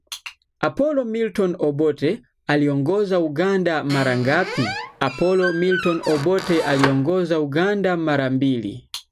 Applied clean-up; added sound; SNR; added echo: none; Squeak; 8 dB; none.